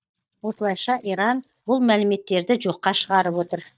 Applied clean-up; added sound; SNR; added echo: neural mask model DeepFilterNet 3.